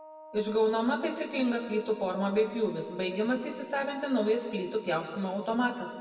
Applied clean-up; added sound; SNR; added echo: none; Wind instrument, woodwind instrument; 19 dB; reverberation time 2.2 s.